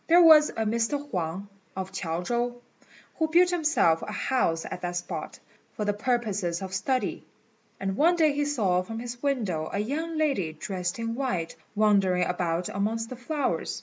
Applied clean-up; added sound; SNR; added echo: none; none; none; none.